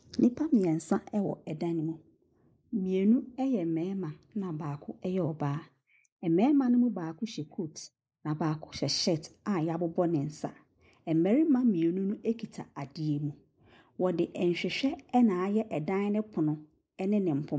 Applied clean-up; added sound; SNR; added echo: neural mask model Resemble Enhance denoiser.